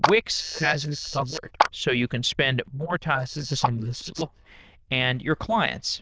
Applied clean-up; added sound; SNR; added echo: neural diffusion model UNIVERSE++.